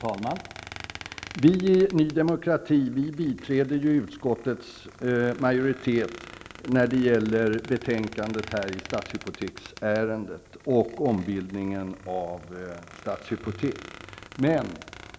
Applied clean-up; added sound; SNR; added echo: none; Squeak; 18 dB; none.